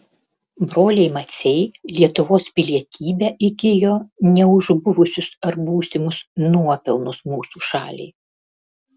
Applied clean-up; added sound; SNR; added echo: none; none; none; none.